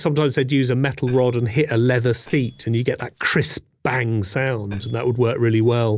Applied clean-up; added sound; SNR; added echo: neural separator model SepFormer DNS4.